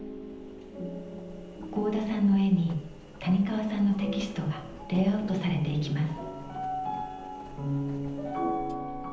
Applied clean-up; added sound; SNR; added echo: none; Engine; 17 dB; reverberation time 0.9 s.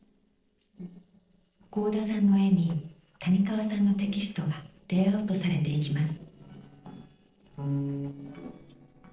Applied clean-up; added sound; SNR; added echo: neural separator model SepFormer DNS4.